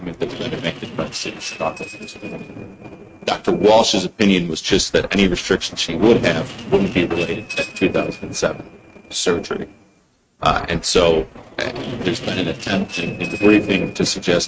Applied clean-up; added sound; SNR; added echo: neural mask model RNNoise.